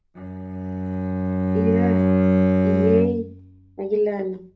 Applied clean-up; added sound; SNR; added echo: none; Bowed string instrument; -4 dB; reverberation time 0.3 s.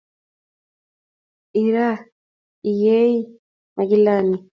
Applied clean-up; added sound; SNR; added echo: none; none; none; none.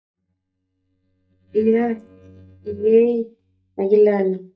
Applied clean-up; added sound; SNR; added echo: neural mask model DeepFilterNet 3.